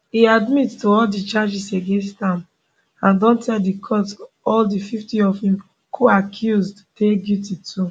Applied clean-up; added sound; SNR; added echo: none; none; none; none.